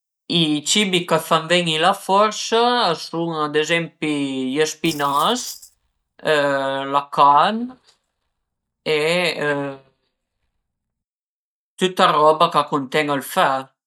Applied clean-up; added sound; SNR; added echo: neural mask model DeepFilterNet 3.